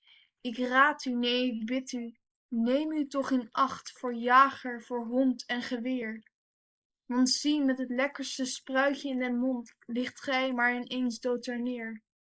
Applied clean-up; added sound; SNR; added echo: neural mask model Resemble Enhance denoiser.